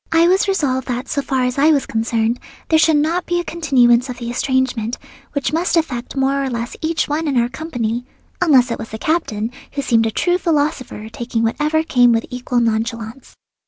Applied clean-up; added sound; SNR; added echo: none; none; none; none.